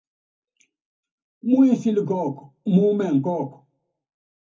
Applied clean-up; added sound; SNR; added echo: none; none; none; reverberation time 0.3 s.